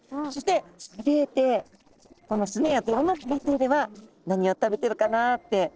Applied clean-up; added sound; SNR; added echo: neural separator model SepFormer DNS4.